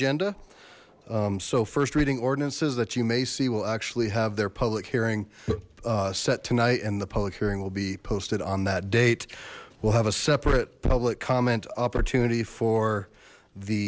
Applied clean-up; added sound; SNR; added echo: none; none; none; none.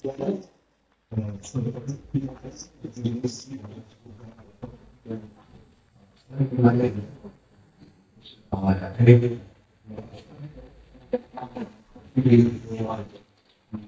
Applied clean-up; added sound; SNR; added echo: neural mask model DeepFilterNet 3.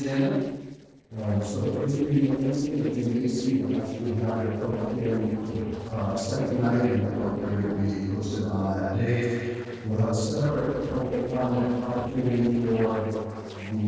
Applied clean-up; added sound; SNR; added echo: neural separator model SepFormer DNS4.